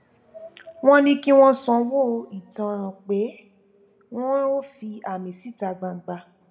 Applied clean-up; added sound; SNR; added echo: none; none; none; reverberation time 1.3 s.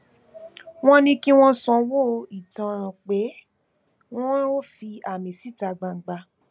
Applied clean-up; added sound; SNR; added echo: none; none; none; none.